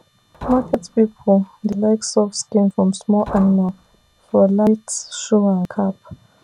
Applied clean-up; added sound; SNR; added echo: none; Liquid; 18 dB; none.